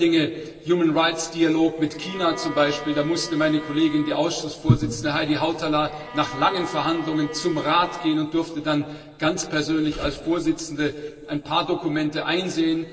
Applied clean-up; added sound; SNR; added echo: none; Bowed string instrument; 16 dB; reverberation time 2.2 s.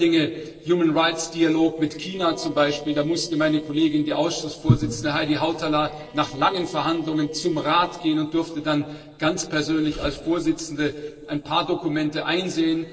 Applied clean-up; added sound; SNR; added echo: neural separator model SepFormer DNS4.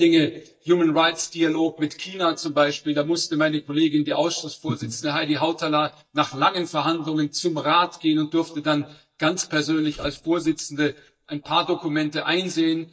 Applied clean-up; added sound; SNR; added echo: neural mask model DeepFilterNet 3.